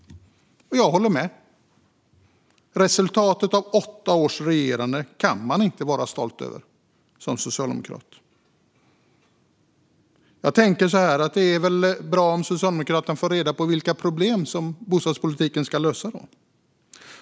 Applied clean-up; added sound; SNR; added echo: none; none; none; none.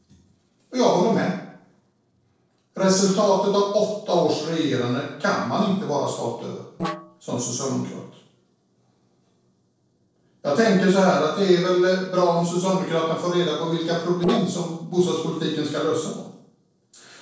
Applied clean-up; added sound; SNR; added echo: neural separator model SepFormer DNS4.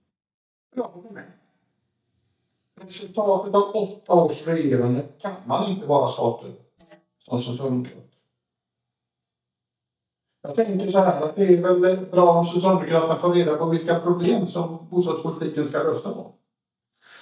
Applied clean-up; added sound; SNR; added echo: neural mask model DeepFilterNet 3.